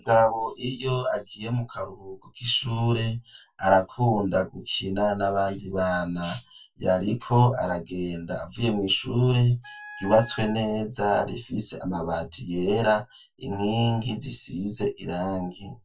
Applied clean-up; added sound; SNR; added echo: none; Wind instrument, woodwind instrument; 19 dB; reverberation time 0.1 s.